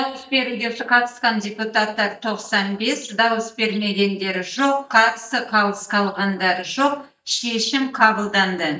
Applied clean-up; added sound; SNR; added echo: neural mask model DeepFilterNet 3.